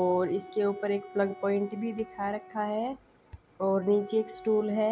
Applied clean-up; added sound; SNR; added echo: none; Wind instrument, woodwind instrument; 19 dB; none.